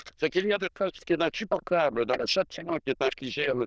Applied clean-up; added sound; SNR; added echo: neural diffusion model UNIVERSE++.